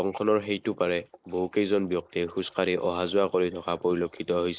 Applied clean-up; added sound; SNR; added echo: neural mask model Resemble Enhance denoiser.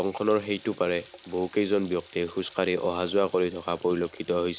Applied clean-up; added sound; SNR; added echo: none; Water tap, faucet; 18 dB; none.